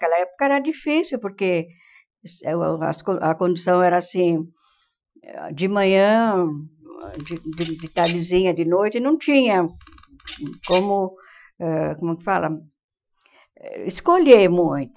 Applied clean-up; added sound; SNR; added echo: classical method Wiener filter.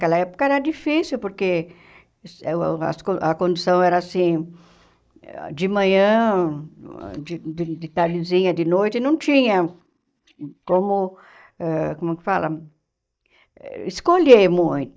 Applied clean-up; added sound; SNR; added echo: neural mask model DeepFilterNet 3.